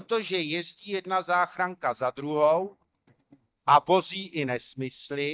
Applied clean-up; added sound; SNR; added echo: neural mask model DeepFilterNet 3.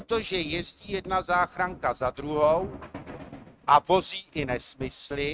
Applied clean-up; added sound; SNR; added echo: neural mask model RNNoise.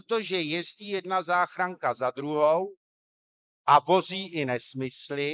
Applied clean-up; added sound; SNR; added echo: neural mask model Resemble Enhance denoiser.